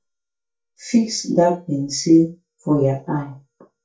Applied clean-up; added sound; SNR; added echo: neural mask model DeepFilterNet 3.